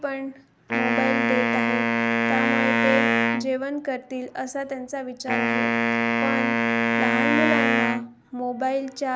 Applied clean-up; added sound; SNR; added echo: none; Wind instrument, woodwind instrument; -5 dB; none.